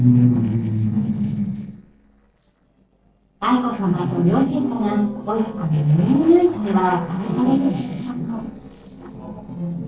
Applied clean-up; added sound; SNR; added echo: neural separator model SepFormer DNS4.